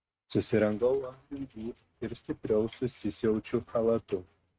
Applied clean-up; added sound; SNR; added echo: neural mask model RNNoise.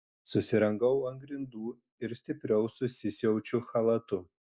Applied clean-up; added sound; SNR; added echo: none; none; none; none.